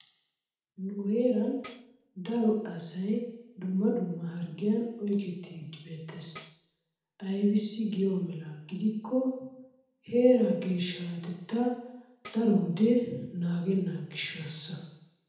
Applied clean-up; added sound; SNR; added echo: none; Tambourine; 12 dB; reverberation time 0.8 s.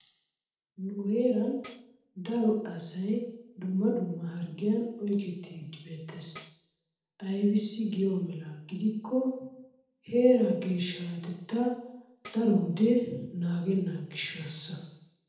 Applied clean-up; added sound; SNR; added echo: neural separator model SepFormer DNS4.